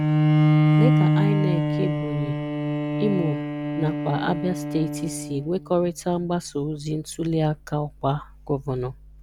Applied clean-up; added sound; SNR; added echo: none; Bowed string instrument; -3 dB; none.